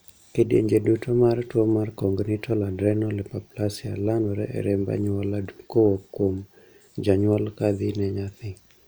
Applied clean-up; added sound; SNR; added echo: none; none; none; none.